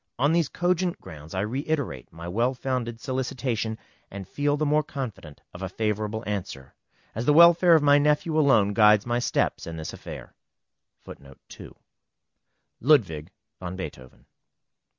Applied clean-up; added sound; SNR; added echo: none; none; none; none.